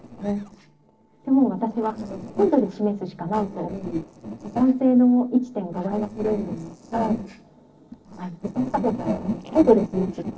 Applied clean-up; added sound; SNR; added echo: neural separator model SepFormer DNS4.